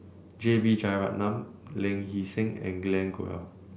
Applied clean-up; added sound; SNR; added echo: none; none; none; none.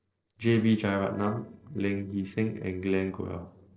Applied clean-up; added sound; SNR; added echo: neural separator model SepFormer DNS4.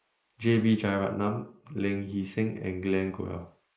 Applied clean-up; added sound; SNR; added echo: neural mask model Resemble Enhance denoiser.